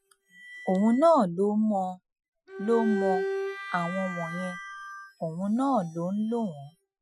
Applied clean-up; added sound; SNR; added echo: classical method Wiener filter.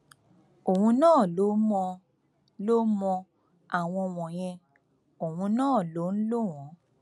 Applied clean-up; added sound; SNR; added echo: none; none; none; none.